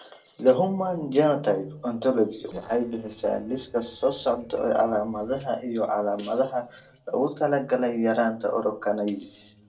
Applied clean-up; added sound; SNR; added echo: neural separator model SepFormer DNS4.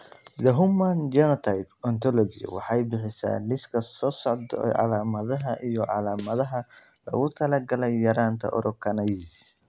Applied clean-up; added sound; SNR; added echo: none; none; none; none.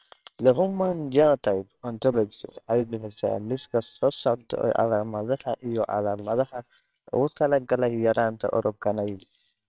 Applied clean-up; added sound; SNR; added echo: neural separator model SepFormer WHAMR!.